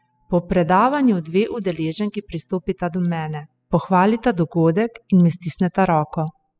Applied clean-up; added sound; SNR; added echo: classical method spectral subtraction.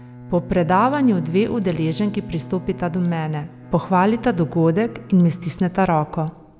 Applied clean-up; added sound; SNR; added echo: none; Bowed string instrument; 17 dB; none.